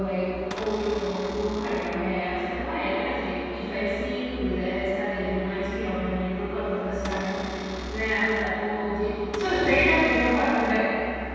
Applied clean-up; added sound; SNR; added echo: none; Cupboard open or close / Door; 13 dB; reverberation time 2.2 s.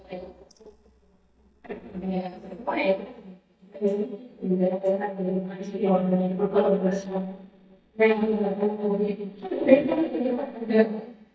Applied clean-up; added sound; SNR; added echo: neural mask model DeepFilterNet 3.